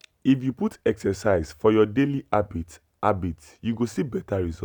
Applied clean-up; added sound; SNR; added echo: none; none; none; none.